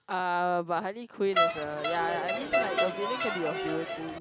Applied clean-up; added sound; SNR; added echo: none; Crowd; -2 dB; none.